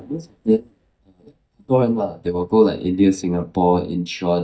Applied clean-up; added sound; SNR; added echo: neural mask model DeepFilterNet 3.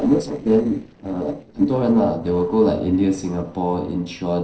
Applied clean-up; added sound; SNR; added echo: neural separator model SepFormer DNS4.